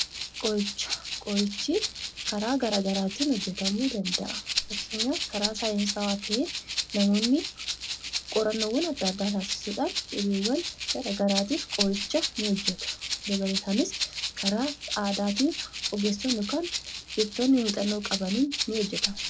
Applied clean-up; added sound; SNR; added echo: none; Rattle (instrument); 4 dB; none.